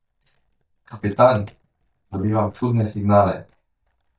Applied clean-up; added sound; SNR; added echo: neural mask model DeepFilterNet 3.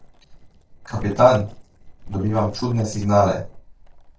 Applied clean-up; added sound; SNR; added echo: neural separator model SepFormer DNS4.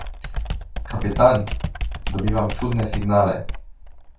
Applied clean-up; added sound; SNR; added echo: none; Computer keyboard; 5 dB; reverberation time 0.2 s.